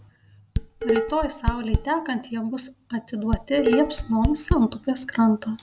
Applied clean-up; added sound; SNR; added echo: none; Dishes, pots, and pans; 1 dB; none.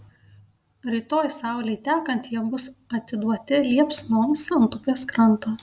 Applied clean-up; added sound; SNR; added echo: none; none; none; none.